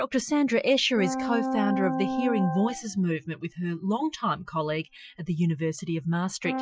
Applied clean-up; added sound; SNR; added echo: classical method Wiener filter.